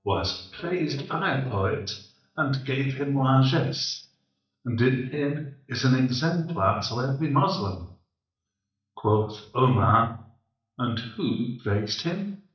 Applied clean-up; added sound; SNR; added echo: neural mask model DeepFilterNet 3.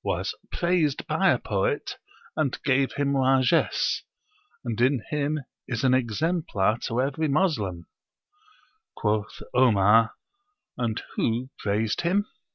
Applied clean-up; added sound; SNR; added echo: none; none; none; none.